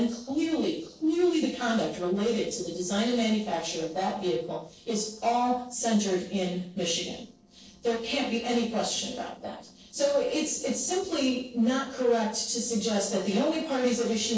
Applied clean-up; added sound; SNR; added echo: neural separator model SepFormer DNS4.